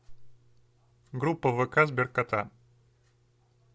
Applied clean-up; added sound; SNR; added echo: none; none; none; none.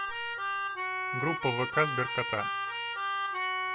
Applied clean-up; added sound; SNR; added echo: none; Keyboard (musical); -2 dB; none.